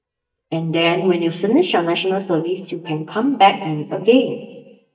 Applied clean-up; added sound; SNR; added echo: neural mask model DeepFilterNet 3.